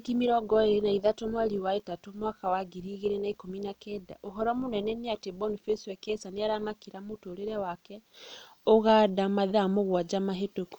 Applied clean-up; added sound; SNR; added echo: none; none; none; none.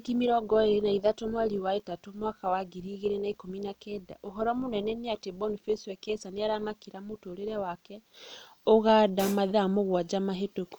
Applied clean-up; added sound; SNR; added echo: none; Hi-hat; 14 dB; none.